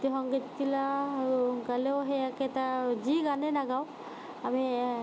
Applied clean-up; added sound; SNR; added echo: none; none; none; none.